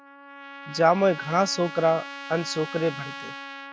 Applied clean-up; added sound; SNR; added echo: none; Trumpet; 13 dB; none.